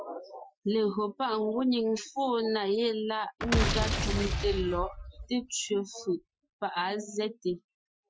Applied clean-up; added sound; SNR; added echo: classical method Wiener filter.